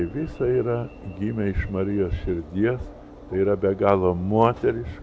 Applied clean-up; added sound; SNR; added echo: none; Alarm / Engine / Train; 18 dB; none.